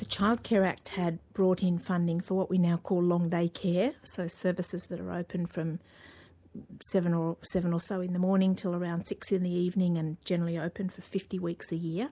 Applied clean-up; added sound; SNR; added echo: none; none; none; none.